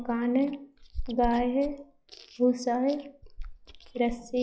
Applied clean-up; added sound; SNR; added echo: classical method log-MMSE.